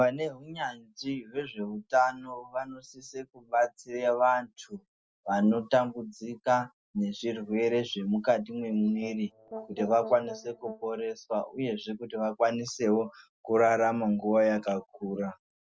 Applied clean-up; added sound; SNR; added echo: none; Brass instrument; 13 dB; none.